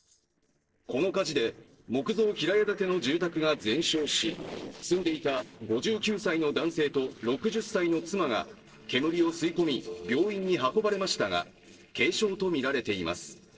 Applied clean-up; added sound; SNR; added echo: neural separator model SepFormer DNS4.